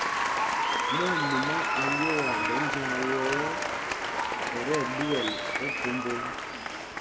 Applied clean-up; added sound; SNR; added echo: none; Applause; -4 dB; none.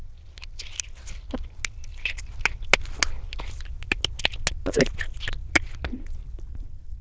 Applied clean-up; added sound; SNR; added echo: neural diffusion model UNIVERSE++.